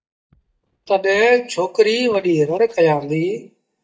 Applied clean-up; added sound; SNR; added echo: neural mask model DeepFilterNet 3.